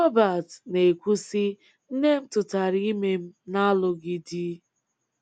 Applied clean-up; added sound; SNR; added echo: none; none; none; none.